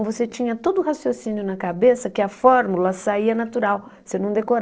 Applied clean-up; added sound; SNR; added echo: neural separator model SepFormer DNS4.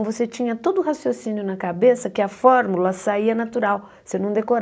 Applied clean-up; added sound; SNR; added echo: none; none; none; none.